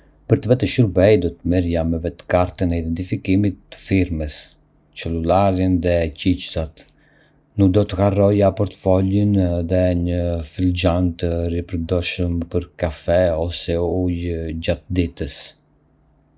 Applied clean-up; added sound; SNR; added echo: none; none; none; none.